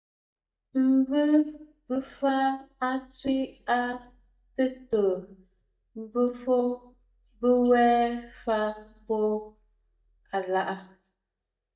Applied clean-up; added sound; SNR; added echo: neural mask model DeepFilterNet 3.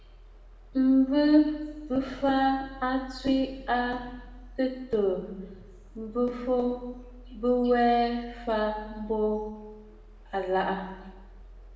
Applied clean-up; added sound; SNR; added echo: none; Mechanisms; 19 dB; reverberation time 1.1 s.